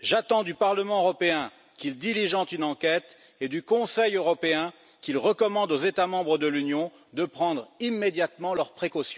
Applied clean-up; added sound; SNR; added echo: none; none; none; none.